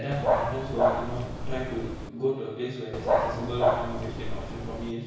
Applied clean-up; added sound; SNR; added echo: none; Dog; -5 dB; reverberation time 1.1 s.